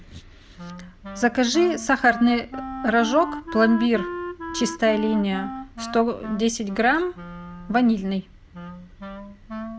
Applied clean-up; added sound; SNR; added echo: none; Wind instrument, woodwind instrument; 11 dB; none.